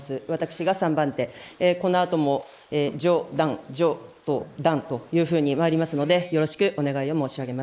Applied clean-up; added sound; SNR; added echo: neural mask model Resemble Enhance denoiser.